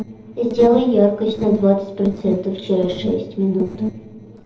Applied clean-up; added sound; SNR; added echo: neural separator model SepFormer DNS4.